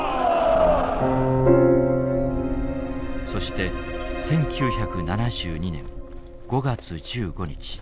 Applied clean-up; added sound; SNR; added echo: none; Livestock, farm animals, working animals; 9 dB; none.